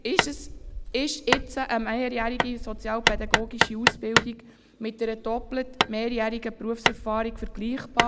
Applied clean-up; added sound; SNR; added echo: none; Hammer; -1 dB; none.